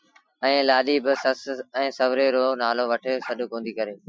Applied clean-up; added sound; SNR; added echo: classical method Wiener filter.